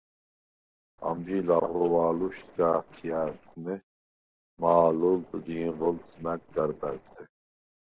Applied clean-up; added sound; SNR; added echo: neural separator model SepFormer DNS4.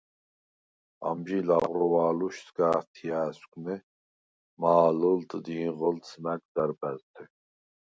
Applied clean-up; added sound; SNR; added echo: none; none; none; none.